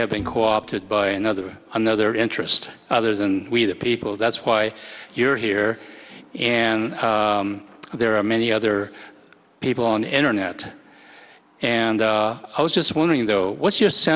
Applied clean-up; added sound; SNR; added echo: none; Bowed string instrument; 18 dB; none.